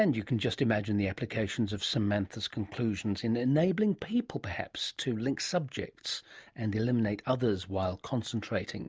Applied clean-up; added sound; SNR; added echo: none; none; none; none.